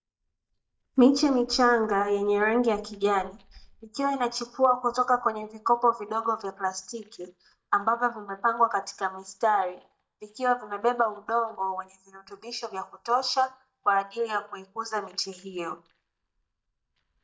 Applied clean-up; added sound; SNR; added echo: neural mask model DeepFilterNet 3.